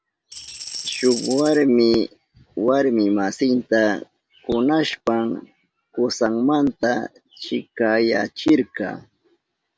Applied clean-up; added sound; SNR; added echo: none; Tambourine; 11 dB; none.